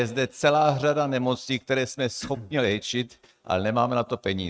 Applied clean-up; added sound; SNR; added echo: neural mask model RNNoise.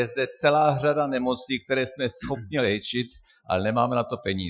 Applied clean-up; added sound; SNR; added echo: classical method Wiener filter.